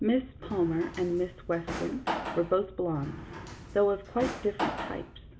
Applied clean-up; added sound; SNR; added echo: none; Drawer open or close; 8 dB; none.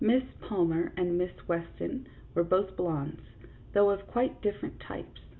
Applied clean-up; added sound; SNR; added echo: none; none; none; none.